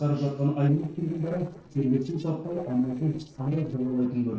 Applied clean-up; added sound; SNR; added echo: neural separator model SepFormer DNS4.